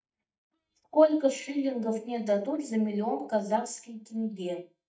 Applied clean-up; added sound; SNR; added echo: neural mask model DeepFilterNet 3.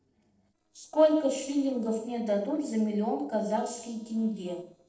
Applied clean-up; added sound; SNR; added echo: neural separator model SepFormer DNS4.